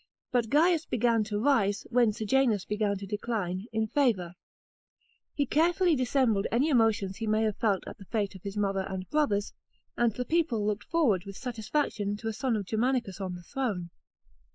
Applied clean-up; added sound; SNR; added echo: neural mask model Resemble Enhance denoiser.